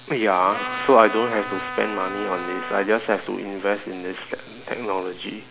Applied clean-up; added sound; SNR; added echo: none; Trumpet; 9 dB; none.